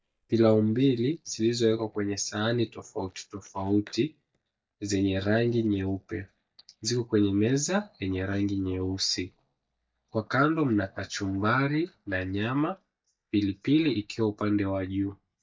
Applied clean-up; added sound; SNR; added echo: neural mask model DeepFilterNet 3.